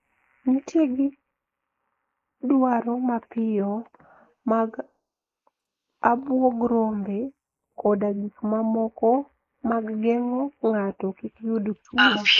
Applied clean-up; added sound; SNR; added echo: neural mask model Resemble Enhance denoiser.